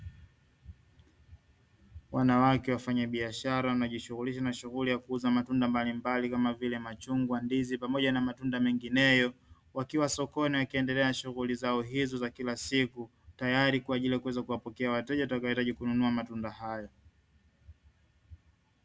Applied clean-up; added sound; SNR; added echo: none; none; none; none.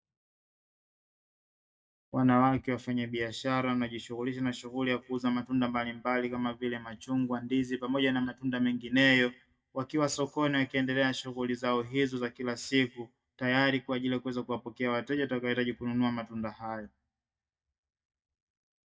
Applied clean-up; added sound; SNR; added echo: neural mask model DeepFilterNet 3.